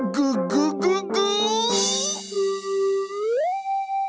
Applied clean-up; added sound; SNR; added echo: none; none; none; none.